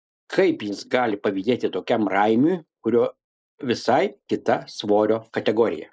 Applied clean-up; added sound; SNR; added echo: neural mask model Resemble Enhance denoiser.